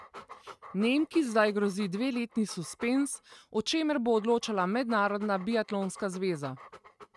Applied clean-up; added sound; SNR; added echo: neural mask model RNNoise.